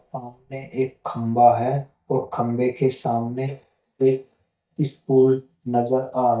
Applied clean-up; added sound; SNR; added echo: neural mask model DeepFilterNet 3.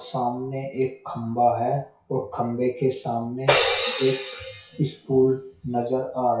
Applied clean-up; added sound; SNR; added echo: classical method WPE with log-MMSE.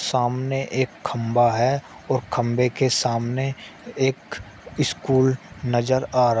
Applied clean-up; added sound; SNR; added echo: none; none; none; none.